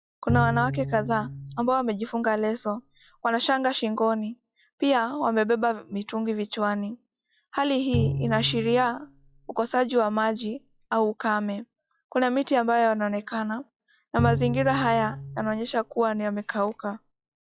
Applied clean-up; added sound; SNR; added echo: classical method log-MMSE.